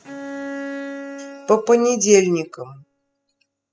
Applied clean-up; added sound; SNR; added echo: classical method spectral subtraction.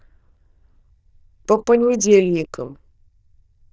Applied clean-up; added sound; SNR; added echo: neural diffusion model UNIVERSE++.